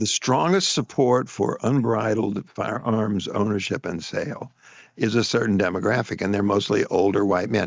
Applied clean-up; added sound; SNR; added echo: neural mask model DeepFilterNet 3.